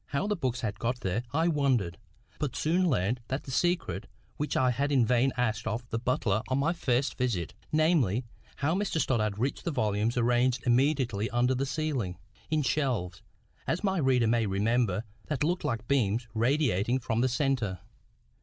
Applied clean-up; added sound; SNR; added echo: none; none; none; none.